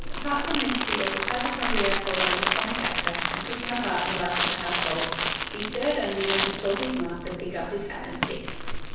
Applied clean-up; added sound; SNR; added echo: none; Crumpling, crinkling; -3 dB; reverberation time 1.1 s.